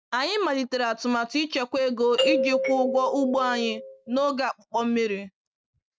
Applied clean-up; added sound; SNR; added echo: neural mask model RNNoise.